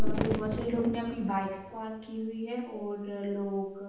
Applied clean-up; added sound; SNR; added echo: none; Fireworks; -1 dB; reverberation time 0.9 s.